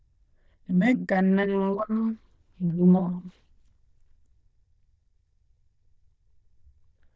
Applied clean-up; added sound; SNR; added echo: neural diffusion model UNIVERSE++.